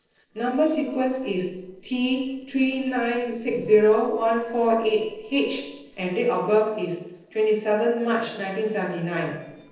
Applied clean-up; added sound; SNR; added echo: neural separator model SepFormer DNS4.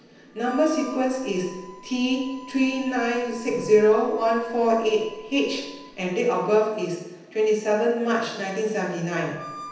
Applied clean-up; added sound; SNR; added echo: none; Harmonica; 20 dB; reverberation time 0.9 s.